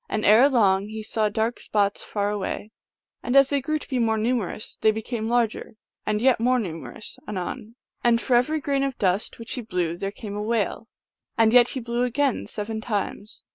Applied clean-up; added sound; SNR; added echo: none; none; none; none.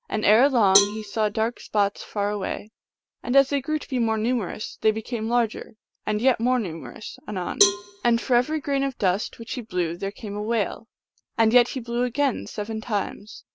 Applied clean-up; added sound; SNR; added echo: none; Cowbell; 5 dB; none.